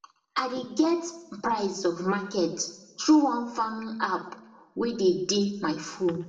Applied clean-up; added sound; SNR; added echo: none; none; none; reverberation time 0.8 s.